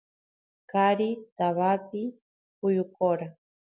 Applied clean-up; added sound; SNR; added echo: none; none; none; none.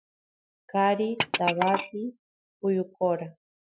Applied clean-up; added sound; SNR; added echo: classical method Wiener filter.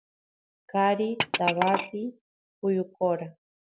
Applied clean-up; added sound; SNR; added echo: none; Glass; 6 dB; none.